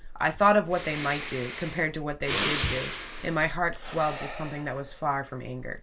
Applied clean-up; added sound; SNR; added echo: none; Breathing; 7 dB; none.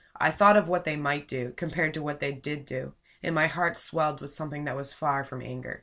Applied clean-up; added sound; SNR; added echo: none; none; none; none.